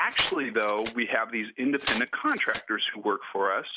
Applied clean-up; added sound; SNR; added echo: none; Glass; 4 dB; none.